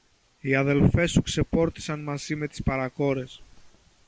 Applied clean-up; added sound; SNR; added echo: none; none; none; none.